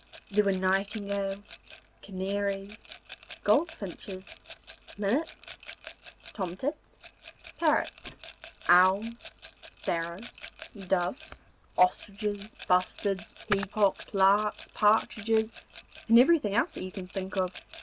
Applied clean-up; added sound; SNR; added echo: none; Rattle / Glass; 12 dB; none.